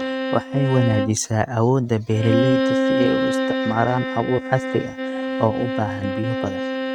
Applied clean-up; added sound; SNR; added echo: neural mask model RNNoise.